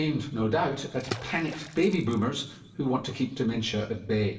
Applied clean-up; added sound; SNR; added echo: none; Water / Splash, splatter; 16 dB; reverberation time 0.9 s.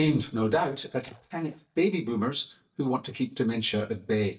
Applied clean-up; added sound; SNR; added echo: neural mask model DeepFilterNet 3.